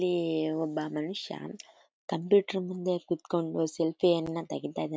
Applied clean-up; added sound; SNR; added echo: none; none; none; none.